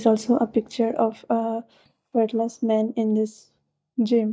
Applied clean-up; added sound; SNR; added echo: neural mask model DeepFilterNet 3.